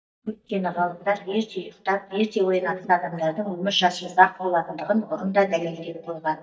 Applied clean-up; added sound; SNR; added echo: neural mask model DeepFilterNet 3.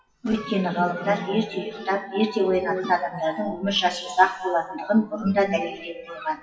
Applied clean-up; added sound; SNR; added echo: classical method WPE with log-MMSE.